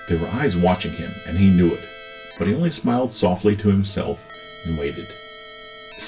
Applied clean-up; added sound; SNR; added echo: none; Keyboard (musical); 17 dB; reverberation time 0.2 s.